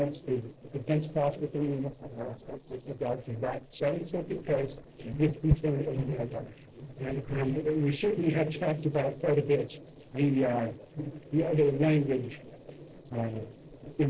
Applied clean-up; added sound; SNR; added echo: neural separator model SepFormer DNS4.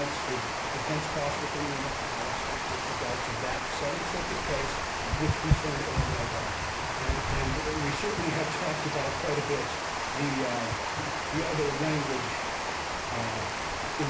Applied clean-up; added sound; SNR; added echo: none; Water; -4 dB; reverberation time 0.3 s.